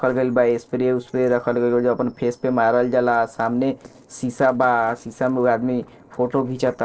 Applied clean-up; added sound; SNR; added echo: neural separator model SepFormer DNS4.